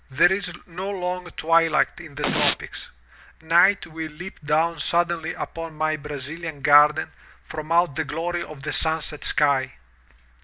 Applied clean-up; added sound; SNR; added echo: none; Domestic sounds, home sounds; 3 dB; none.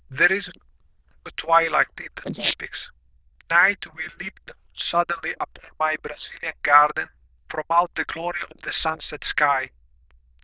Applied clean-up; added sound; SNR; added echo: neural diffusion model UNIVERSE++.